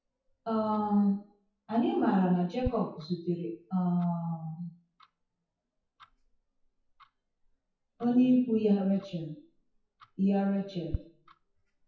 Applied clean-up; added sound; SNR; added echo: classical method WPE with log-MMSE.